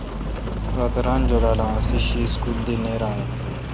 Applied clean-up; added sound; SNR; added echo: none; Rain; -3 dB; none.